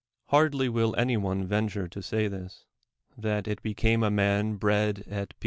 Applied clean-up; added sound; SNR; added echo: none; none; none; none.